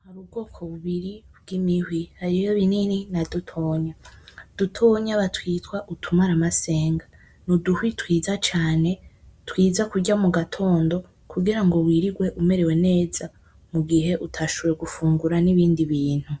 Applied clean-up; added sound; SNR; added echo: none; none; none; none.